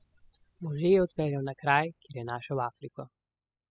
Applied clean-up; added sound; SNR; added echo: classical method spectral subtraction.